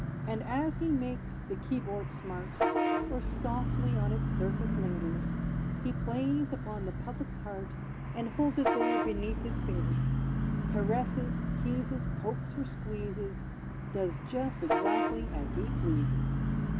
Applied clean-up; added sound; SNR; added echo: none; Bus / Vehicle horn, car horn, honking; -4 dB; none.